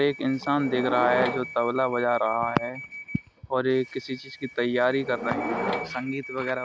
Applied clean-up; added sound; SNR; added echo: none; Subway, metro, underground / Door; 8 dB; none.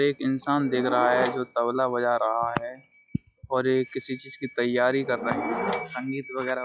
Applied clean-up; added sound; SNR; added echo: classical method log-MMSE.